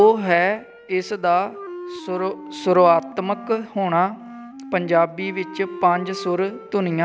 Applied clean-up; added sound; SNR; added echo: none; Wind instrument, woodwind instrument; 16 dB; none.